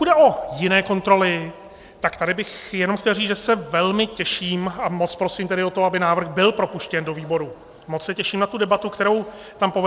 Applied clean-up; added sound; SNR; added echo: none; none; none; none.